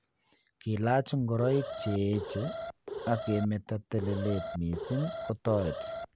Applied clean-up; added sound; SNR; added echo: none; Alarm; 8 dB; none.